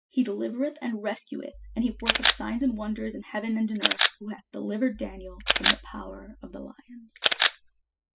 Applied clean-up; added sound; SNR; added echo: classical method spectral subtraction.